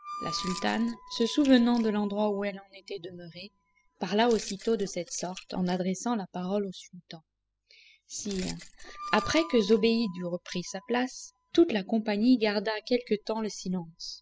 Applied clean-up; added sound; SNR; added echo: classical method spectral subtraction.